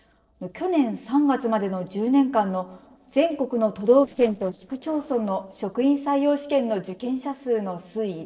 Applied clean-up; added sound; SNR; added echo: neural separator model SepFormer DNS4.